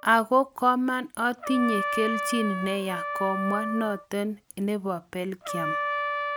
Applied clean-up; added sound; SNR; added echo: none; Trumpet; 5 dB; none.